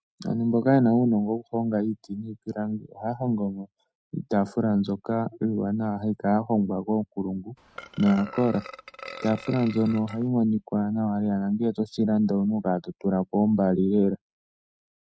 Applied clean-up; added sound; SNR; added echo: neural mask model RNNoise.